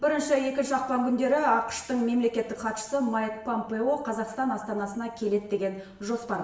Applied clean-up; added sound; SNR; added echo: none; none; none; reverberation time 0.8 s.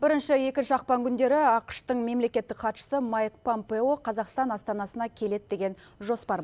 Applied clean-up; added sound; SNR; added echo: none; none; none; none.